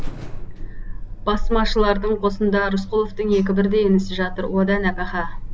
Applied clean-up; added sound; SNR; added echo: none; Alarm; 5 dB; none.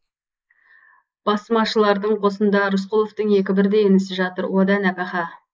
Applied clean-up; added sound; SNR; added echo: neural mask model Resemble Enhance denoiser.